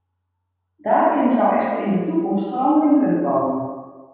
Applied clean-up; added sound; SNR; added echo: none; none; none; reverberation time 1.2 s.